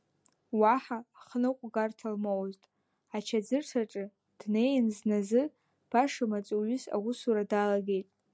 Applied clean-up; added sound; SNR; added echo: none; none; none; none.